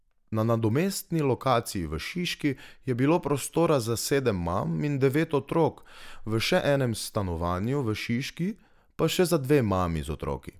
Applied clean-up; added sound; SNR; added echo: none; none; none; none.